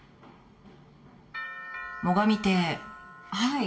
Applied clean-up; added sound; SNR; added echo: none; none; none; reverberation time 0.5 s.